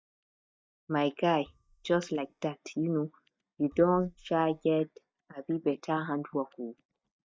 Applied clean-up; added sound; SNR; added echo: neural mask model DeepFilterNet 3.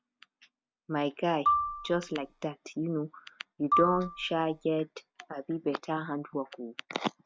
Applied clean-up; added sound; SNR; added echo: none; Marimba, xylophone; 2 dB; none.